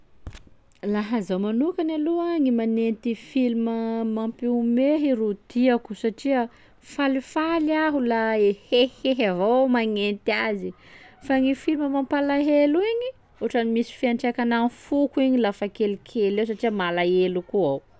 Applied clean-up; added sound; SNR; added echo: none; none; none; none.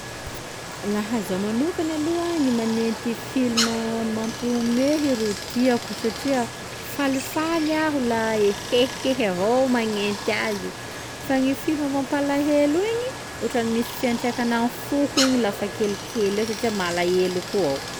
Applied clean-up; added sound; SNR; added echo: none; Stream; 9 dB; none.